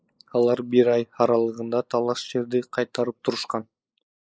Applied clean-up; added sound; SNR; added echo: neural mask model Resemble Enhance denoiser.